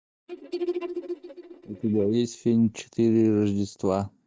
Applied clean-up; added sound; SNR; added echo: neural mask model DeepFilterNet 3.